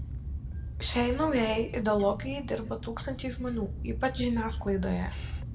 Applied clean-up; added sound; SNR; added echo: none; Bird; 6 dB; reverberation time 0.6 s.